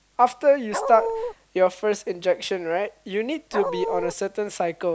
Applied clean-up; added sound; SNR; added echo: none; Dog; 4 dB; none.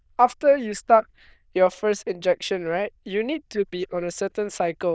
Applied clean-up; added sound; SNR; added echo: neural diffusion model UNIVERSE++.